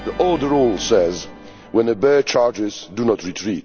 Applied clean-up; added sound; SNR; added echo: none; Organ; 18 dB; none.